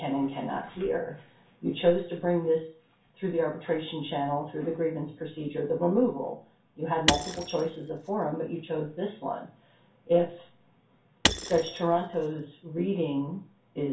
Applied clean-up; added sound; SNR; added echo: none; Shatter / Crushing; 3 dB; reverberation time 0.3 s.